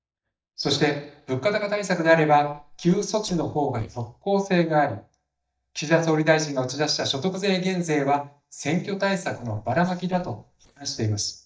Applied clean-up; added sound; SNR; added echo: neural mask model DeepFilterNet 3.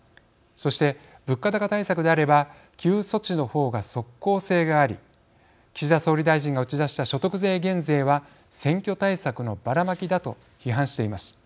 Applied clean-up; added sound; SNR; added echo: none; none; none; none.